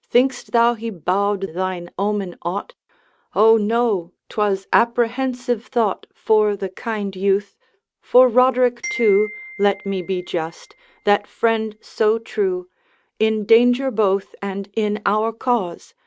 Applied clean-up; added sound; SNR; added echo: neural mask model RNNoise.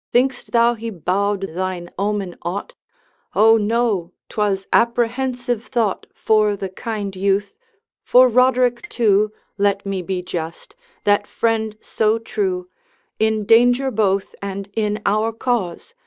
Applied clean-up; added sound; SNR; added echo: neural mask model DeepFilterNet 3.